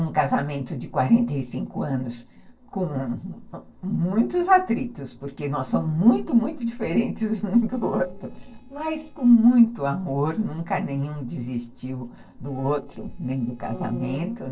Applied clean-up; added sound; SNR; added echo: neural separator model SepFormer DNS4.